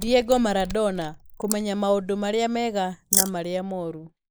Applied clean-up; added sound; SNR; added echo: neural mask model Resemble Enhance denoiser.